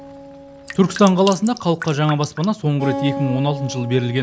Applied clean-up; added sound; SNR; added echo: none; Acoustic guitar + Drip; 11 dB; none.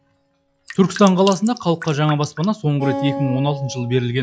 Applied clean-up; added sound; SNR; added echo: classical method log-MMSE.